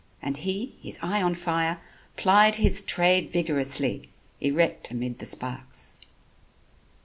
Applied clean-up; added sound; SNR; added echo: none; none; none; none.